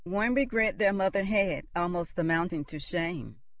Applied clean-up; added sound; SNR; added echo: none; none; none; none.